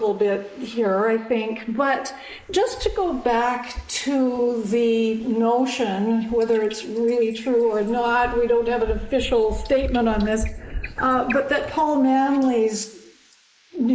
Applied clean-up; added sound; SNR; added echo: neural mask model Resemble Enhance denoiser.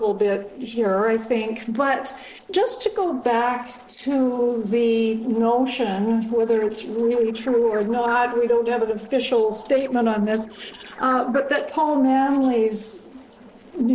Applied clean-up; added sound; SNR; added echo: neural separator model SepFormer DNS4.